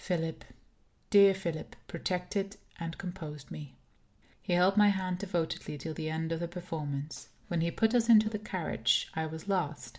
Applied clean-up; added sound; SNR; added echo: none; none; none; none.